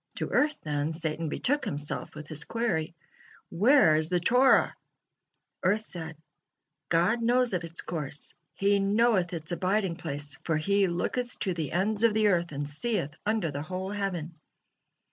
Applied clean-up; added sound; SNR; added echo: none; none; none; none.